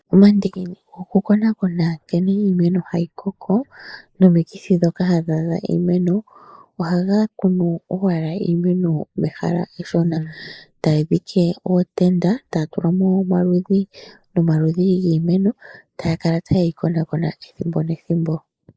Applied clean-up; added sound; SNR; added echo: neural mask model Resemble Enhance denoiser.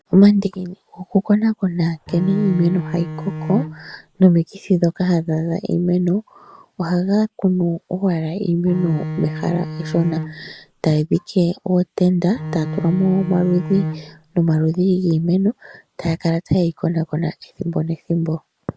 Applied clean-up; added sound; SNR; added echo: none; Bowed string instrument; 8 dB; none.